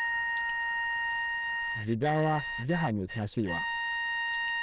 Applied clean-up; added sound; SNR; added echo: neural diffusion model UNIVERSE++.